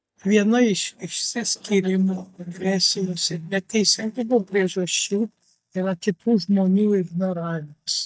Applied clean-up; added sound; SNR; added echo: neural mask model DeepFilterNet 3.